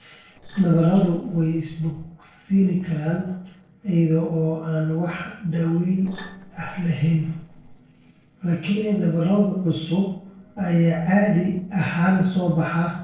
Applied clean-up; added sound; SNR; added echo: neural separator model SepFormer DNS4.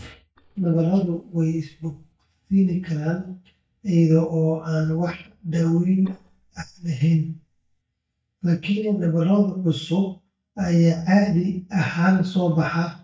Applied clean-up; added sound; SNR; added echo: neural mask model DeepFilterNet 3.